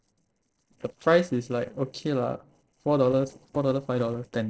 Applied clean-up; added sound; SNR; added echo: neural separator model SepFormer DNS4.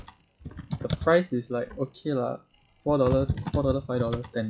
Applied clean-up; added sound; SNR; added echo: classical method WPE with log-MMSE.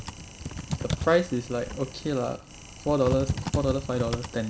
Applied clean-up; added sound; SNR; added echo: none; Typing; 5 dB; reverberation time 0.5 s.